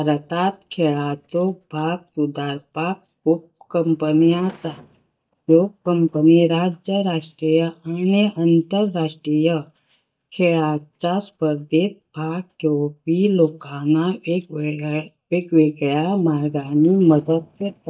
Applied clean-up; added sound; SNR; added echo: neural mask model DeepFilterNet 3.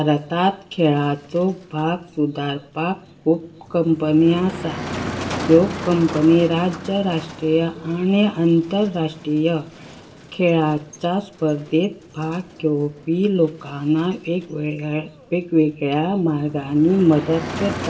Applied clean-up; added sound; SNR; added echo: none; Motor vehicle (road); 14 dB; reverberation time 0.6 s.